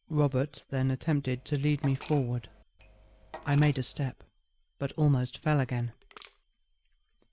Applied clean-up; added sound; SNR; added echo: none; Crushing + Cutlery, silverware; 17 dB; none.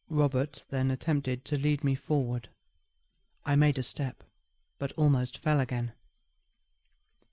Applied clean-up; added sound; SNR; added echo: none; none; none; none.